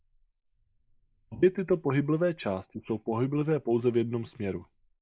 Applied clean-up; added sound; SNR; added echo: neural mask model Resemble Enhance denoiser.